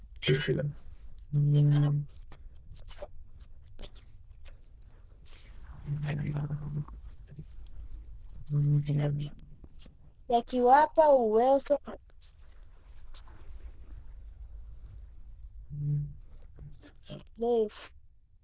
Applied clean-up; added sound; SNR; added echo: neural diffusion model UNIVERSE++.